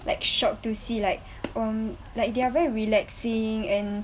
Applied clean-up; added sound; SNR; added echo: none; none; none; none.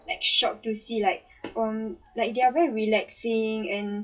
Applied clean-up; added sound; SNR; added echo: classical method WPE with log-MMSE.